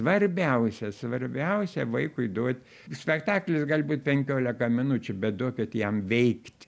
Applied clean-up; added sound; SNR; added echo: none; none; none; none.